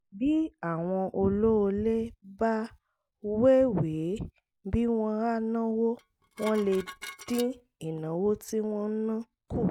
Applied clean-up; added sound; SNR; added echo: none; Dishes, pots, and pans; 16 dB; none.